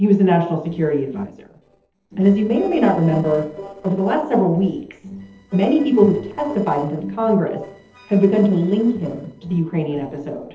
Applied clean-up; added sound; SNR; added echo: neural separator model SepFormer DNS4.